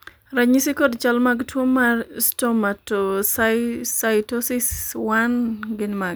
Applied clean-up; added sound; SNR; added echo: none; none; none; none.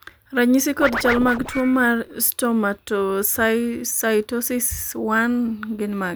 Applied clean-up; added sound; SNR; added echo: none; Scratching (performance technique); 8 dB; none.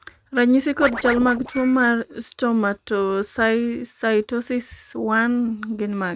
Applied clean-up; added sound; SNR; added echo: neural mask model RNNoise.